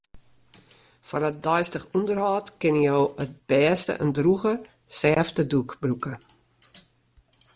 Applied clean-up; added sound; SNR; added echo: none; none; none; none.